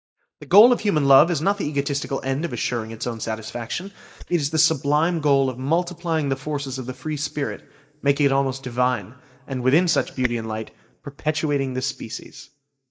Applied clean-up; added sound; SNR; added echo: neural mask model DeepFilterNet 3.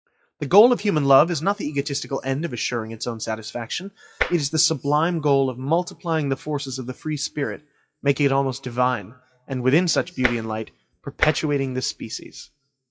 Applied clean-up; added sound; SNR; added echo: classical method WPE with log-MMSE.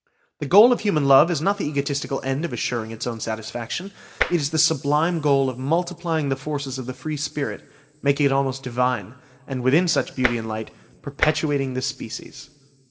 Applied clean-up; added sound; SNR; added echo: none; Tap; 5 dB; reverberation time 1.6 s.